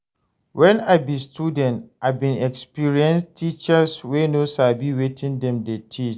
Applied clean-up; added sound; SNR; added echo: none; none; none; none.